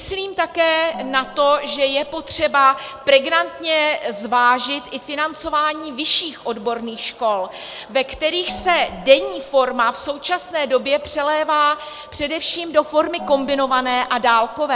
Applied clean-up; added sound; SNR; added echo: none; Gong; 18 dB; none.